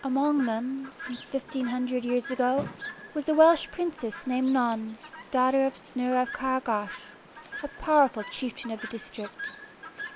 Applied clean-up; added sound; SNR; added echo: none; Chirp, tweet; 15 dB; none.